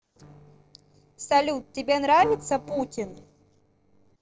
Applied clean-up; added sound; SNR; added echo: neural separator model SepFormer DNS4.